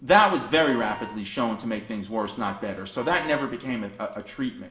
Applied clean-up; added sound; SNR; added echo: none; Wind instrument, woodwind instrument; 17 dB; reverberation time 0.7 s.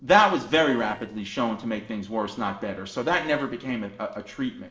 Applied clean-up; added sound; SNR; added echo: neural separator model SepFormer DNS4.